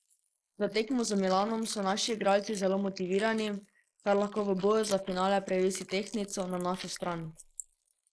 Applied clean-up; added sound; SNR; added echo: neural mask model Resemble Enhance denoiser.